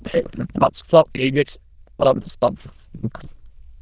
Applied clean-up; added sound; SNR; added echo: neural diffusion model UNIVERSE++.